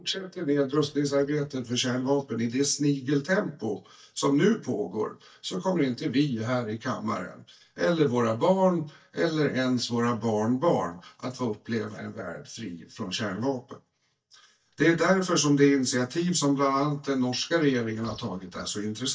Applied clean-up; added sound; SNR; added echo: neural mask model DeepFilterNet 3.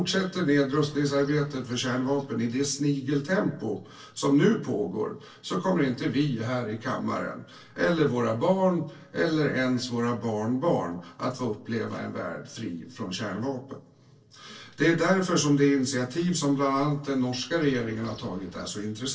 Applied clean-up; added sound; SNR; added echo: neural separator model SepFormer DNS4.